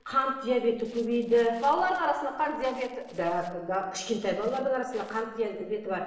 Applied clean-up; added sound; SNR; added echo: neural separator model SepFormer DNS4.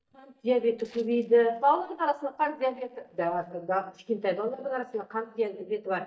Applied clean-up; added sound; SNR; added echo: neural mask model DeepFilterNet 3.